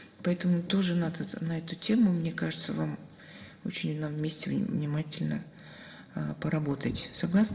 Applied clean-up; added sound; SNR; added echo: none; none; none; reverberation time 1.3 s.